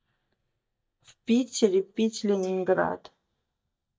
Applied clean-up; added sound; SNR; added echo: neural mask model DeepFilterNet 3.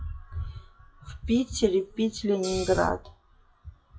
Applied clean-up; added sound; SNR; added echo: classical method WPE with log-MMSE.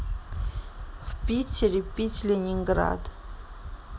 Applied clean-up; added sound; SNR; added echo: none; none; none; none.